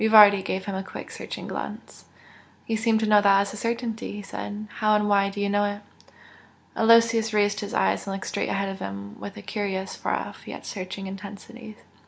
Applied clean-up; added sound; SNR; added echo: none; none; none; none.